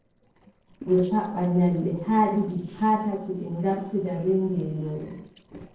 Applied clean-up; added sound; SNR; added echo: neural separator model SepFormer DNS4.